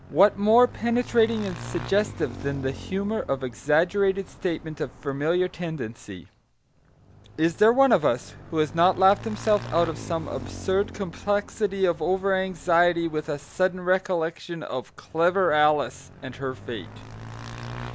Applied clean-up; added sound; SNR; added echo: none; Motorcycle / Engine; 16 dB; none.